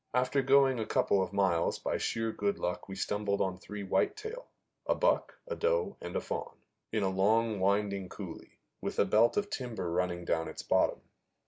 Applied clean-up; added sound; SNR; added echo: none; none; none; none.